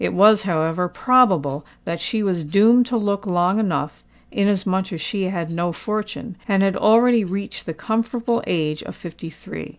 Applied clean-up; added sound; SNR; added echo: none; none; none; none.